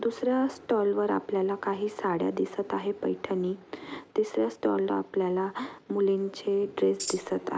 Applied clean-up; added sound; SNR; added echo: none; Tambourine; 9 dB; none.